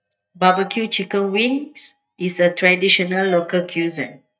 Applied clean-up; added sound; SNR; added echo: neural mask model DeepFilterNet 3.